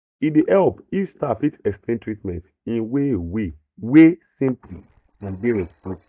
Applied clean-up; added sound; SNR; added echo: neural mask model DeepFilterNet 3.